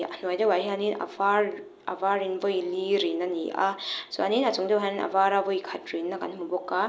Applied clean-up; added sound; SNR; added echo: none; none; none; none.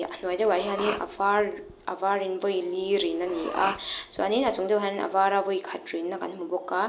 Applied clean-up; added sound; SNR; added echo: none; Respiratory sounds; 12 dB; none.